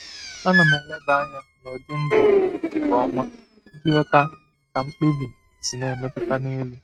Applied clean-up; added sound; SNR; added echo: neural mask model RNNoise.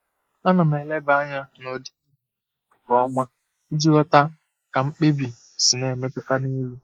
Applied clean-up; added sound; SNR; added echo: neural mask model Resemble Enhance denoiser.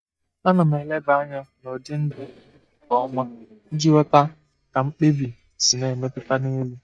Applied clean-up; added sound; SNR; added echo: neural mask model DeepFilterNet 3.